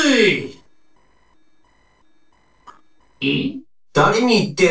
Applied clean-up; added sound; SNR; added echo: neural separator model SepFormer DNS4.